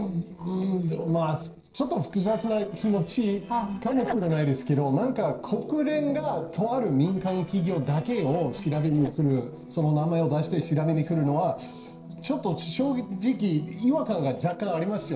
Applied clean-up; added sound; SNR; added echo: neural separator model SepFormer DNS4.